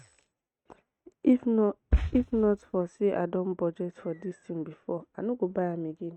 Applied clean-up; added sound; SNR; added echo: neural mask model RNNoise.